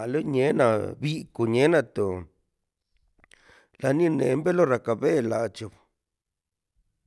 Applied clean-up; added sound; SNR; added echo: none; none; none; none.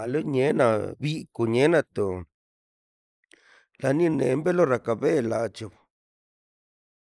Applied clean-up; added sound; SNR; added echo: neural mask model Resemble Enhance denoiser.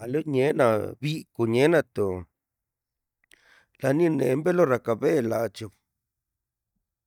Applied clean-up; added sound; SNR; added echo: neural mask model DeepFilterNet 3.